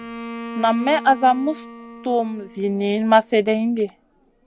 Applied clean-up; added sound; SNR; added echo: none; Bowed string instrument; 15 dB; none.